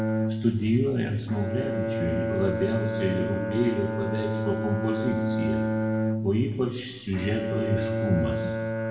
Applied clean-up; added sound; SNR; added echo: none; Bowed string instrument; 1 dB; reverberation time 1.0 s.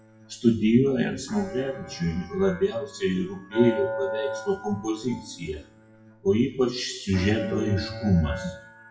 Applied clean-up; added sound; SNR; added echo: classical method WPE with log-MMSE.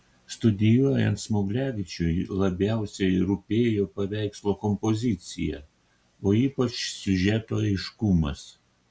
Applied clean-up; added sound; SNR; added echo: none; none; none; none.